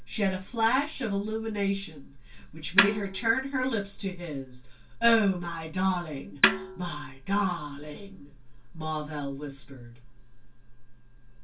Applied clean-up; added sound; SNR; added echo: none; Snare drum; 1 dB; reverberation time 0.2 s.